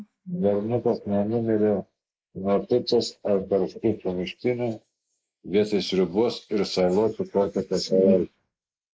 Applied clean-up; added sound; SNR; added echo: neural mask model Resemble Enhance denoiser.